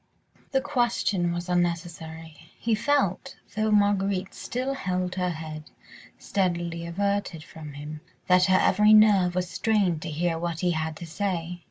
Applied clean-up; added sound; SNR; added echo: none; none; none; none.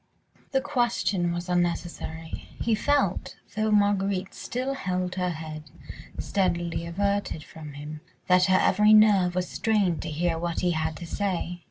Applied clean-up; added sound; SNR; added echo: none; Tap; 8 dB; none.